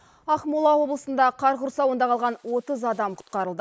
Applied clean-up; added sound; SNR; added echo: neural mask model Resemble Enhance denoiser.